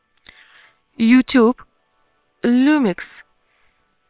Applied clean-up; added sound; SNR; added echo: neural separator model SepFormer WHAM!.